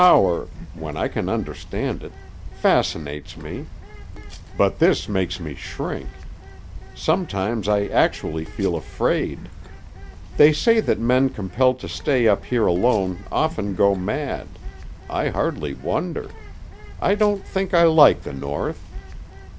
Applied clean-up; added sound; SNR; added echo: none; Bird; 13 dB; none.